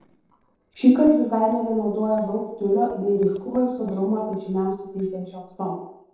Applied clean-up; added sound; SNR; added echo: neural separator model SepFormer DNS4.